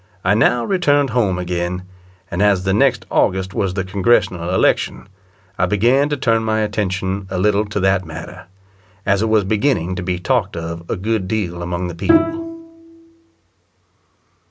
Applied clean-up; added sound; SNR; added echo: none; Bowed string instrument; 3 dB; none.